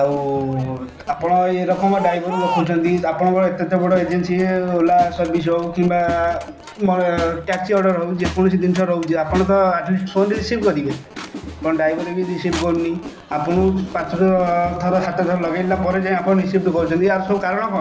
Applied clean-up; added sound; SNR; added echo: none; Crowd; 13 dB; reverberation time 1.0 s.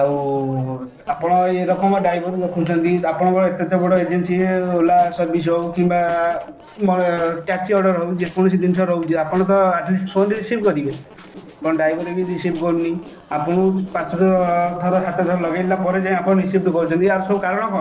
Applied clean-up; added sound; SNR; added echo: neural separator model SepFormer DNS4.